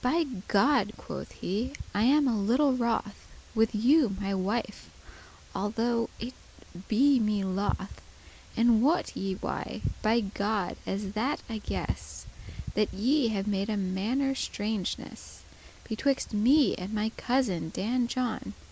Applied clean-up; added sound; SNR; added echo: none; none; none; none.